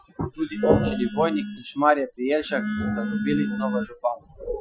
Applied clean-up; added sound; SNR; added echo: classical method Wiener filter.